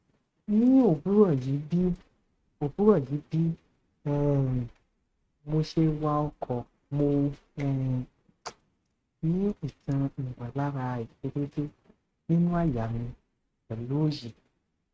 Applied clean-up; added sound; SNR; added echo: neural mask model RNNoise.